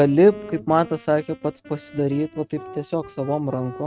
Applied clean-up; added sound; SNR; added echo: neural mask model RNNoise.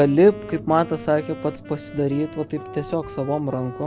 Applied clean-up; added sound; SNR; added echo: none; Wind instrument, woodwind instrument; 16 dB; none.